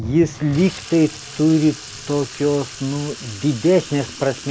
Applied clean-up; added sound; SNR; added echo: none; Sink (filling or washing) / Water tap, faucet; 15 dB; none.